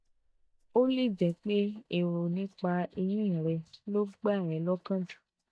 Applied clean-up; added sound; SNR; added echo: neural mask model DeepFilterNet 3.